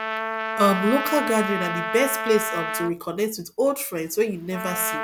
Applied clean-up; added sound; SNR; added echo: none; Trumpet; 5 dB; none.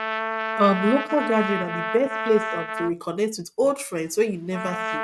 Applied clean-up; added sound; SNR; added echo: neural mask model RNNoise.